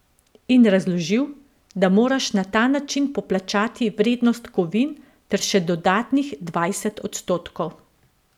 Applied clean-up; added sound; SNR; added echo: none; none; none; none.